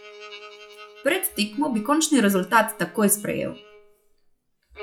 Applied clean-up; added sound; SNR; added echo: classical method log-MMSE.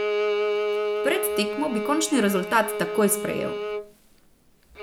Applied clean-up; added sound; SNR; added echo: none; Bowed string instrument; 1 dB; none.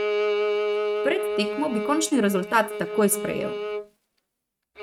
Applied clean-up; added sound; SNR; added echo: neural mask model RNNoise.